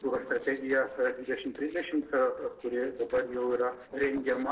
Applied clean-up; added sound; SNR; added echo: neural separator model SepFormer DNS4.